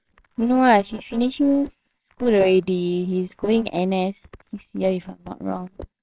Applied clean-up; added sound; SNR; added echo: neural separator model SepFormer WHAMR!.